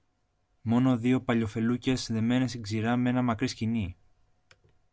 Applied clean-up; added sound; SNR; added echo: none; none; none; none.